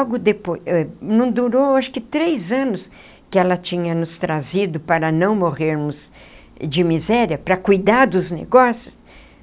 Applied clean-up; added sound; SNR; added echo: none; none; none; none.